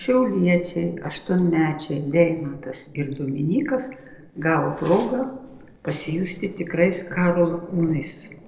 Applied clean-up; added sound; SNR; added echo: neural separator model SepFormer DNS4.